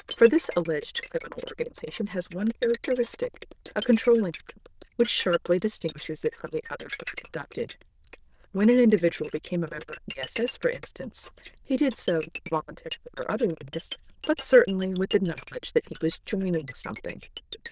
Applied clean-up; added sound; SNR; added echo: neural diffusion model UNIVERSE++.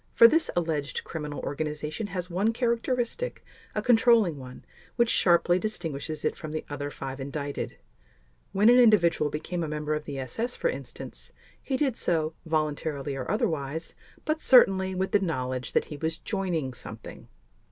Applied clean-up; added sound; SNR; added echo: none; none; none; none.